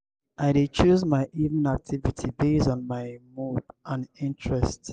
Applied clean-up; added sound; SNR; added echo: none; none; none; none.